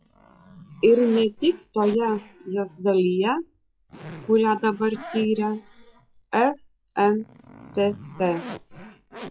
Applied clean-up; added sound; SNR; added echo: classical method log-MMSE.